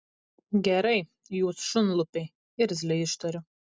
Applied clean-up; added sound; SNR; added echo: none; none; none; none.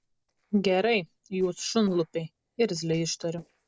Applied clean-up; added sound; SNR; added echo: neural separator model SepFormer DNS4.